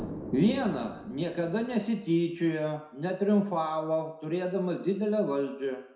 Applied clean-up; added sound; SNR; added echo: none; Explosion; 17 dB; reverberation time 0.5 s.